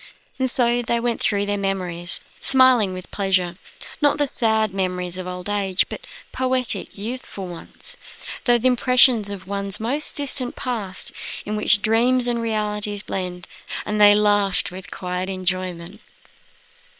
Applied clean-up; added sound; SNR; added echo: neural separator model SepFormer WHAM!.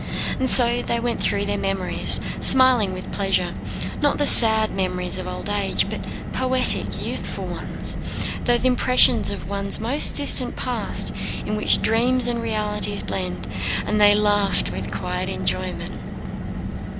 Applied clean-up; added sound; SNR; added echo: none; Car; 3 dB; none.